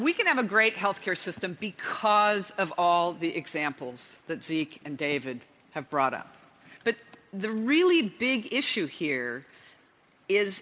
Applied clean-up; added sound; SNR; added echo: none; none; none; none.